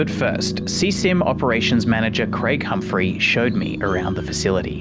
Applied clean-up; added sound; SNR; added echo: none; Growling; 6 dB; none.